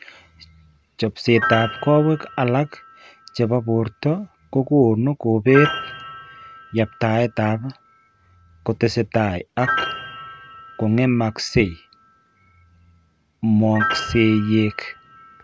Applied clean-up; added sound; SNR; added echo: none; Piano; 11 dB; none.